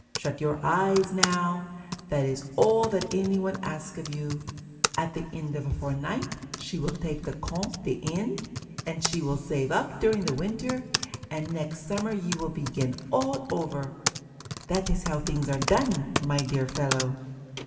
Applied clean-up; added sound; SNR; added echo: none; Typing; 8 dB; reverberation time 2.6 s.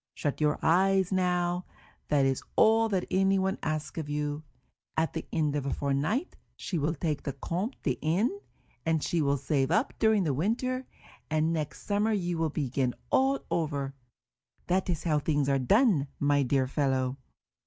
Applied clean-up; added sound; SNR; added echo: none; none; none; none.